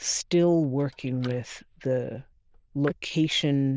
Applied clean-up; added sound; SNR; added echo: neural diffusion model UNIVERSE++.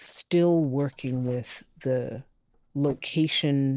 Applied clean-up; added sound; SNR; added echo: neural separator model SepFormer DNS4.